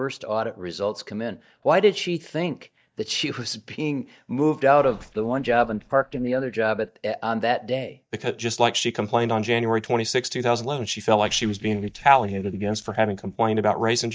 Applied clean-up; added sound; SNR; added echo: neural mask model DeepFilterNet 3.